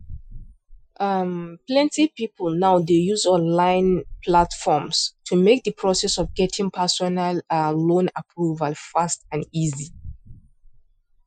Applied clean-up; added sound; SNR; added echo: classical method Wiener filter.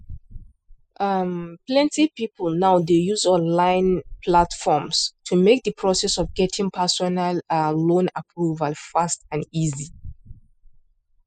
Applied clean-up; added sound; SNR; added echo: classical method spectral subtraction.